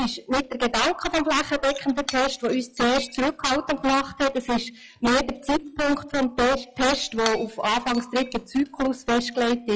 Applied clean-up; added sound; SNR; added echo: classical method log-MMSE.